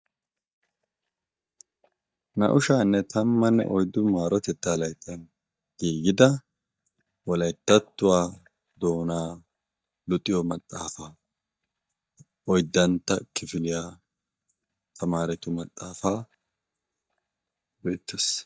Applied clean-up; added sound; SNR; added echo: neural mask model DeepFilterNet 3.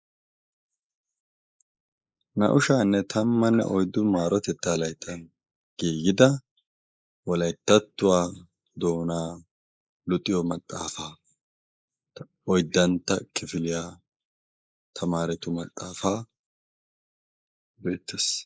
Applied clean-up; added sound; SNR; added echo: neural mask model Resemble Enhance denoiser.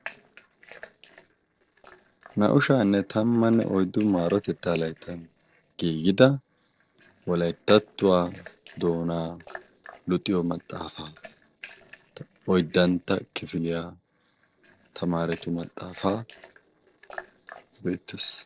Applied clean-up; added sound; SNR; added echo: neural separator model SepFormer DNS4.